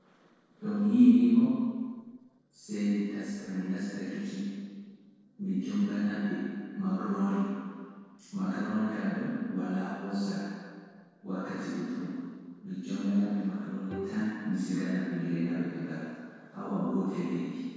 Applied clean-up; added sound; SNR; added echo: neural separator model SepFormer DNS4.